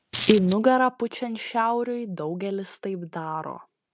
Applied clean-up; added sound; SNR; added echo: neural mask model RNNoise.